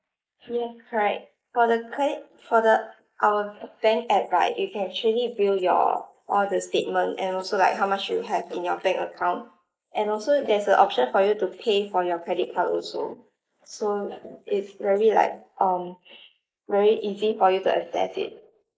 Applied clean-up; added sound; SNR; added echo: neural mask model Resemble Enhance denoiser.